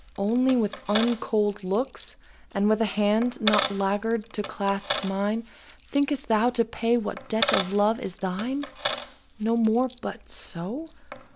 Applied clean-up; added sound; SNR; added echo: none; Coin (dropping); 7 dB; none.